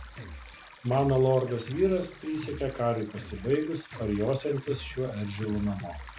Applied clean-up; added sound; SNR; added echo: none; Stream + Drum kit; 13 dB; none.